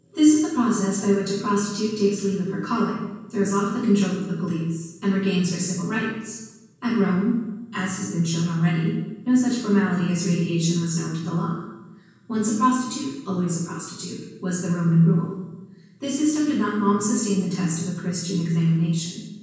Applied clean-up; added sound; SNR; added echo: none; none; none; reverberation time 1.2 s.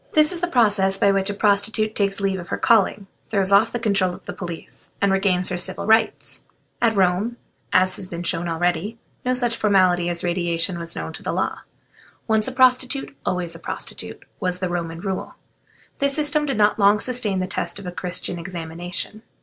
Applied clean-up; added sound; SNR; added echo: none; none; none; none.